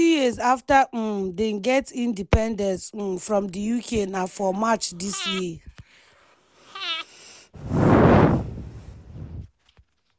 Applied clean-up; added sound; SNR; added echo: none; Breathing; 13 dB; none.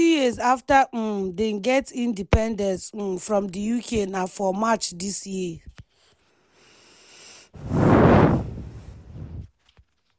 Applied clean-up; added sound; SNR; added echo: none; none; none; none.